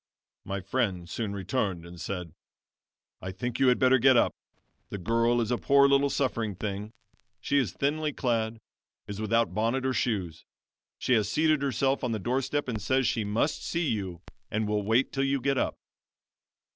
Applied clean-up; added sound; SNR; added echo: none; Crackle; 20 dB; none.